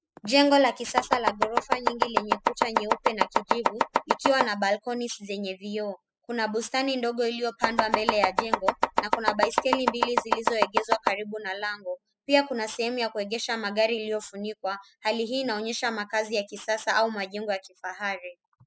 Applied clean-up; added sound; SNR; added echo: classical method spectral subtraction.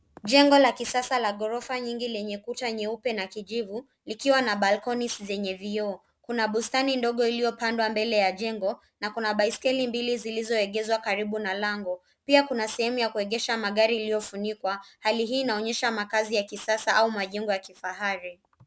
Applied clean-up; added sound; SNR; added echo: none; none; none; none.